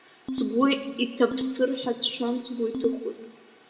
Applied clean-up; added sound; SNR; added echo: none; Ringtone; 8 dB; reverberation time 1.1 s.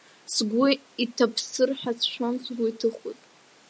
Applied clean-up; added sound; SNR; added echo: none; none; none; none.